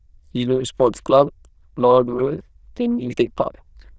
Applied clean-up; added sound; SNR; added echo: neural diffusion model UNIVERSE++.